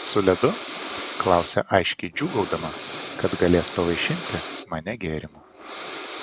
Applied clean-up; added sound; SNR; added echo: none; Breathing; 0 dB; none.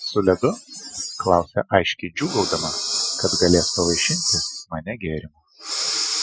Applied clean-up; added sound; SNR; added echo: classical method Wiener filter.